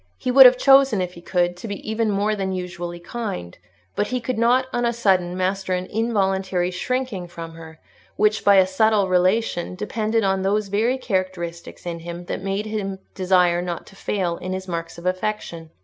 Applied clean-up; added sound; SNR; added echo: none; none; none; none.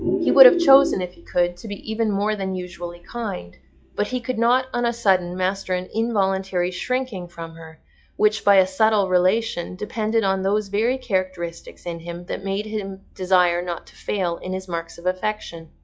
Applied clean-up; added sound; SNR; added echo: classical method log-MMSE.